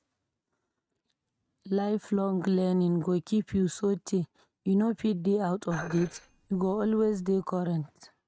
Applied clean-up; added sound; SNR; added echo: neural mask model RNNoise.